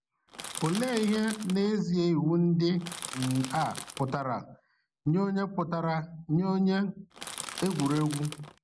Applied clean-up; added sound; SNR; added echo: none; Crushing; 11 dB; none.